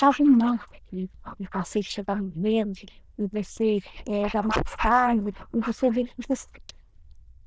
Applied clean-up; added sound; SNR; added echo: neural diffusion model UNIVERSE++.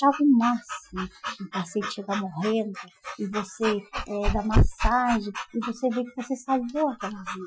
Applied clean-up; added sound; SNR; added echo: classical method Wiener filter.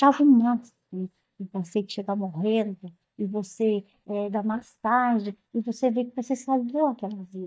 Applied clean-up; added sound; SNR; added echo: neural mask model DeepFilterNet 3.